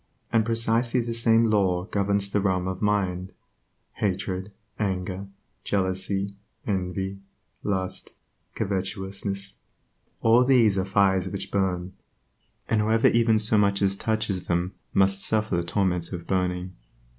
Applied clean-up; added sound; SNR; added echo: none; none; none; none.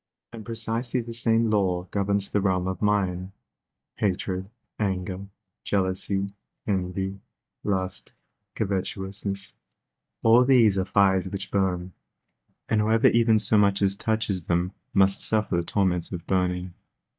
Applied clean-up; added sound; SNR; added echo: neural mask model DeepFilterNet 3.